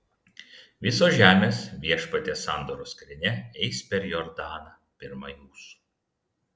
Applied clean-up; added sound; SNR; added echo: none; none; none; none.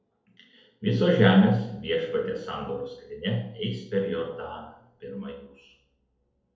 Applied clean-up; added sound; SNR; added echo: none; none; none; reverberation time 2.1 s.